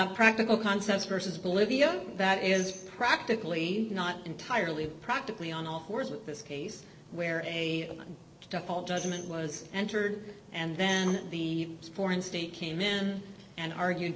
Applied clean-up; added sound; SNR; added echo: none; Tambourine; 20 dB; none.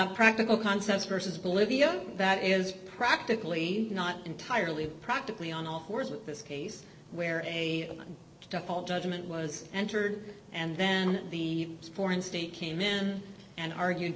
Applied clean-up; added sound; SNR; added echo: none; none; none; none.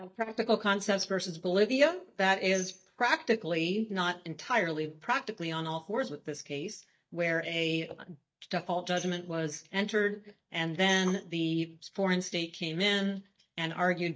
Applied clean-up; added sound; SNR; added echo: neural mask model DeepFilterNet 3.